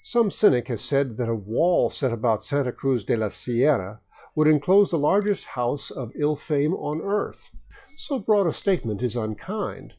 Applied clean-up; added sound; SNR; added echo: classical method log-MMSE.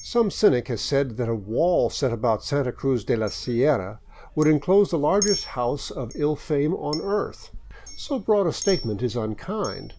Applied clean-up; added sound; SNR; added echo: none; Chink, clink; 15 dB; none.